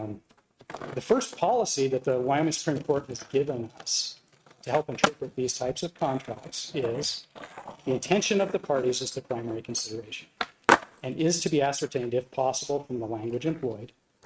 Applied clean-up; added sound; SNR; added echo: neural mask model RNNoise.